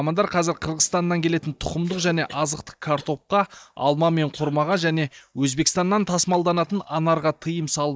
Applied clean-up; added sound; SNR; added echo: neural mask model DeepFilterNet 3.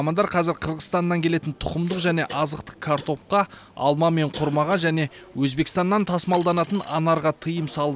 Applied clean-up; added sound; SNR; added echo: none; Cough + Coin (dropping); 19 dB; none.